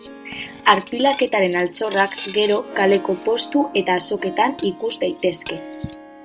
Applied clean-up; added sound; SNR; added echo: none; Harp + Cutlery, silverware; 14 dB; none.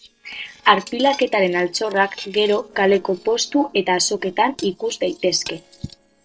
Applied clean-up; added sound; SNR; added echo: neural separator model SepFormer DNS4.